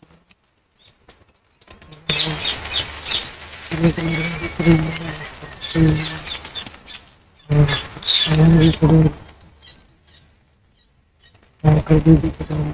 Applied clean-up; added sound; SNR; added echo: neural mask model RNNoise.